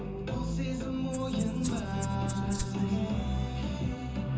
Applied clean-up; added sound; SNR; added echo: none; Rattle (instrument); 11 dB; reverberation time 0.6 s.